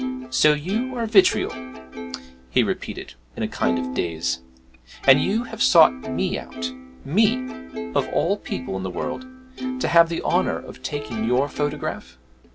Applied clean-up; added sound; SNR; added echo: none; Plucked string instrument; 9 dB; none.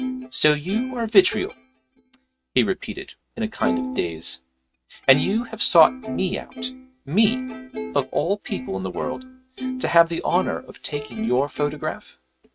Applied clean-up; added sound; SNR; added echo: neural mask model RNNoise.